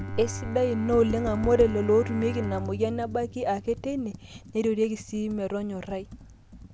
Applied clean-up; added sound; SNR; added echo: none; Bowed string instrument + Computer keyboard; 9 dB; none.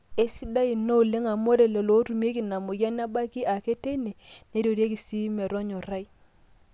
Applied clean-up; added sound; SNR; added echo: none; none; none; none.